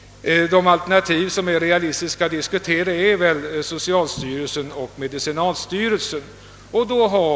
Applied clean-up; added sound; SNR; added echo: none; none; none; none.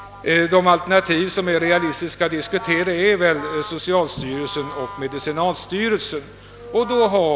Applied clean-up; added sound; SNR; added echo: none; Brass instrument; 17 dB; none.